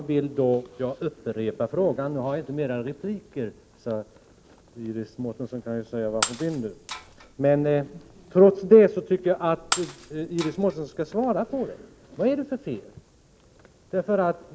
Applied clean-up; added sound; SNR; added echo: none; Shatter; 10 dB; none.